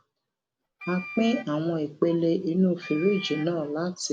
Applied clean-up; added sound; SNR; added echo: none; Wind instrument, woodwind instrument; 15 dB; none.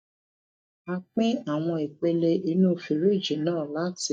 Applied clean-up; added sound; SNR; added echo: neural mask model DeepFilterNet 3.